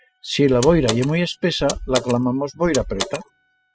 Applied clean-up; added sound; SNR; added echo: classical method spectral subtraction.